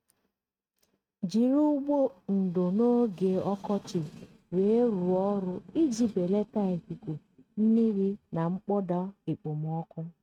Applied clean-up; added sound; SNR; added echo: neural mask model RNNoise.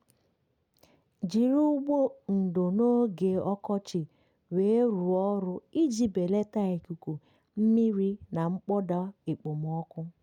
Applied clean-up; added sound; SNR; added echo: none; none; none; none.